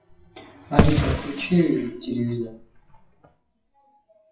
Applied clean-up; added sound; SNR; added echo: classical method WPE with log-MMSE.